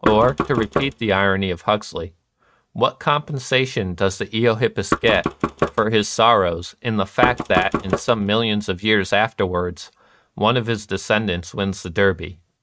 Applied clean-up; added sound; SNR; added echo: neural mask model RNNoise.